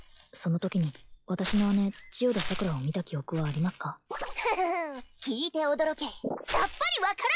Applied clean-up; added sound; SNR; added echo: classical method log-MMSE.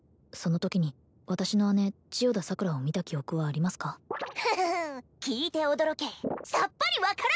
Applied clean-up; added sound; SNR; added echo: none; none; none; none.